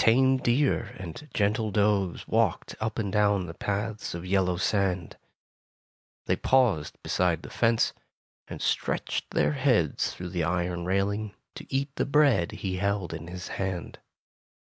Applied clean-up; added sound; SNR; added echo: none; none; none; none.